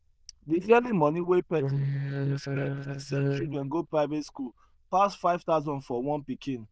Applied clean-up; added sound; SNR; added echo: neural diffusion model UNIVERSE++.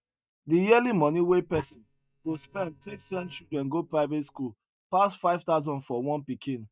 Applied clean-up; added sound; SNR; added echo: neural mask model DeepFilterNet 3.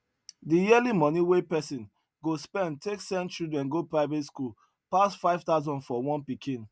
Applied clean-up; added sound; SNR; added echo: none; none; none; none.